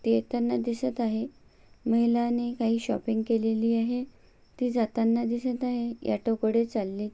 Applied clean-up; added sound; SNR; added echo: none; none; none; none.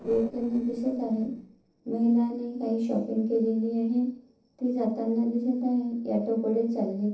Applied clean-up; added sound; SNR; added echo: neural separator model SepFormer DNS4.